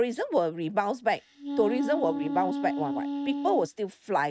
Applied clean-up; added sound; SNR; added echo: neural mask model RNNoise.